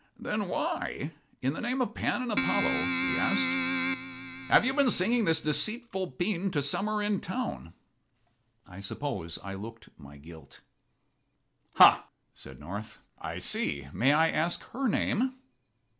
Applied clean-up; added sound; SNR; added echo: none; Keyboard (musical); 1 dB; none.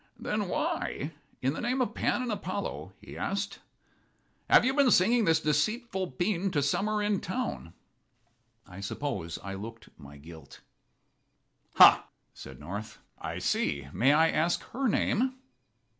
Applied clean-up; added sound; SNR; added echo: none; none; none; none.